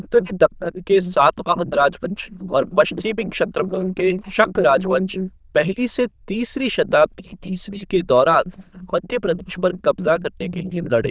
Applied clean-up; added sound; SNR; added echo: neural diffusion model UNIVERSE++.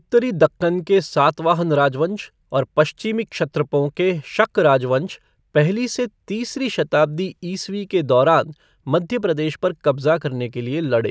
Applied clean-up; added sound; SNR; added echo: none; none; none; none.